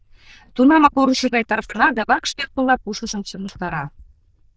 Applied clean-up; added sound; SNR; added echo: neural diffusion model UNIVERSE++.